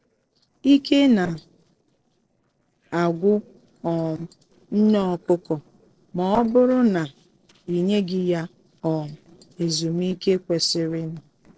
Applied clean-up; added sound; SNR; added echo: neural separator model SepFormer DNS4.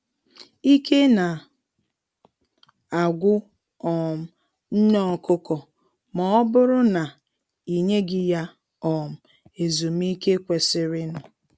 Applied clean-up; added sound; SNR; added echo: none; none; none; none.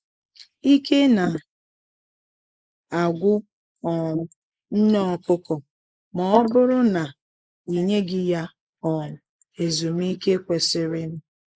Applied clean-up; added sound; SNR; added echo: neural mask model Resemble Enhance denoiser.